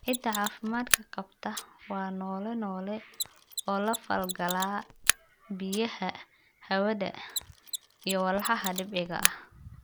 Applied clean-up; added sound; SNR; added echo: none; Mechanisms; 3 dB; none.